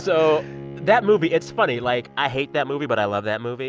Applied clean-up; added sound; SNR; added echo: none; Bowed string instrument; 17 dB; none.